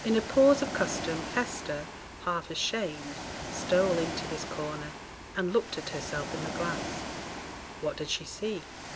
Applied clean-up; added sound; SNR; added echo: none; Ocean; 7 dB; none.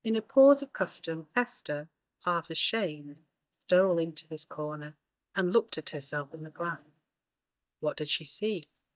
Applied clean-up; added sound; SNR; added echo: neural mask model DeepFilterNet 3.